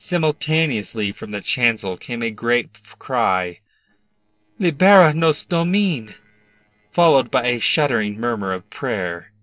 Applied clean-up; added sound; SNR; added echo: neural separator model SepFormer DNS4.